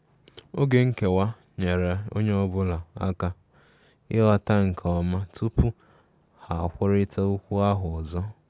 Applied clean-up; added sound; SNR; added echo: none; none; none; none.